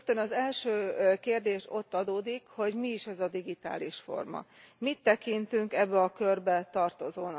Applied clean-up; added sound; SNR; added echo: none; none; none; none.